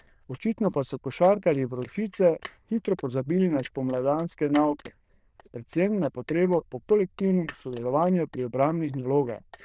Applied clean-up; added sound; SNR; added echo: neural diffusion model UNIVERSE++.